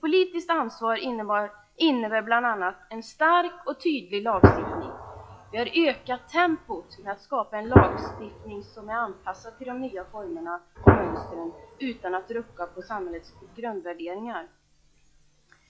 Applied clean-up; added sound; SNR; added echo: classical method log-MMSE.